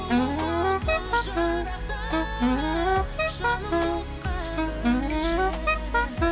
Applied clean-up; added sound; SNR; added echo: none; Wind instrument, woodwind instrument; -3 dB; none.